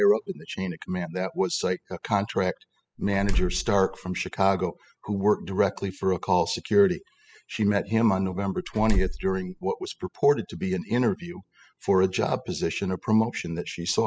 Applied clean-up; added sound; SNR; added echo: classical method spectral subtraction.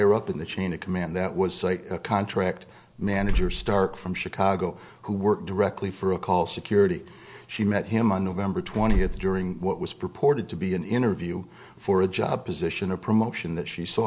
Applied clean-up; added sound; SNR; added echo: none; Slam; 3 dB; none.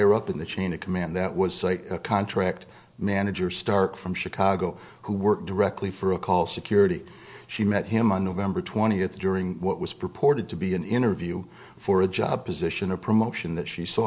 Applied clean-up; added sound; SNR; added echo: none; none; none; none.